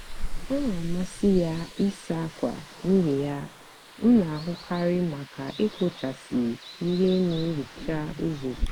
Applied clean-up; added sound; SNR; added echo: neural mask model Resemble Enhance denoiser.